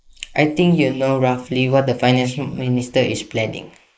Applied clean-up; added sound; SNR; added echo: neural mask model Resemble Enhance denoiser.